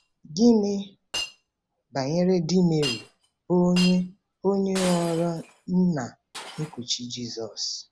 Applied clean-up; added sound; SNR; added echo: none; Shatter; 14 dB; none.